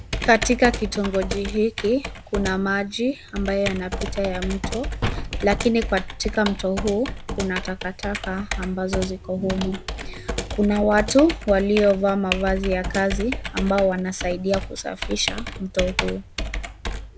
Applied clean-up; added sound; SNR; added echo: none; Computer keyboard + Slam; 6 dB; none.